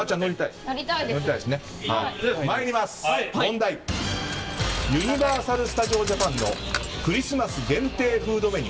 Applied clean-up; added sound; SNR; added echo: none; Cutlery, silverware; 11 dB; none.